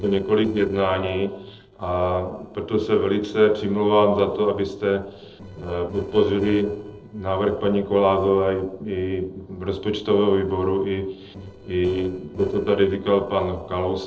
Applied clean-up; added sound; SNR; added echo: neural separator model SepFormer DNS4.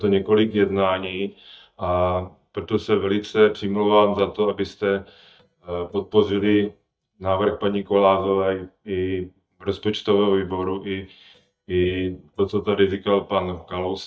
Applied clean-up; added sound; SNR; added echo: neural mask model DeepFilterNet 3.